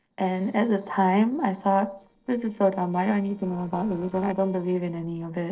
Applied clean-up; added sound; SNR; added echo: neural separator model SepFormer DNS4.